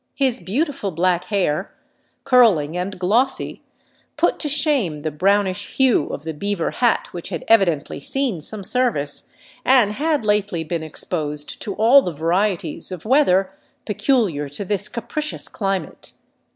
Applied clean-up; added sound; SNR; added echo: none; none; none; none.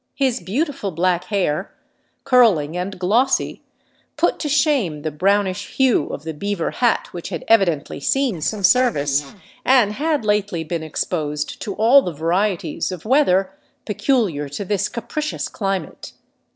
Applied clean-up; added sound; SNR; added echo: neural separator model SepFormer DNS4.